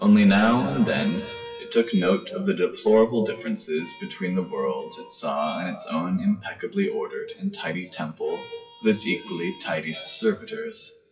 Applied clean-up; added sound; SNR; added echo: classical method WPE with log-MMSE.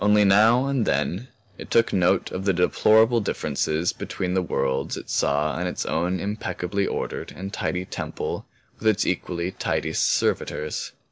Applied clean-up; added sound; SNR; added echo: none; none; none; none.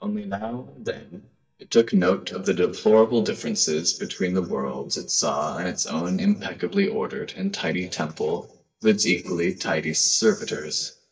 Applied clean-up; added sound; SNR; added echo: neural mask model DeepFilterNet 3.